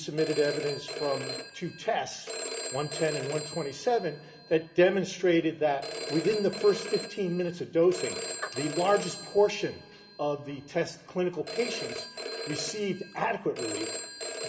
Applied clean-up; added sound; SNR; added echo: none; Telephone; 9 dB; reverberation time 1.3 s.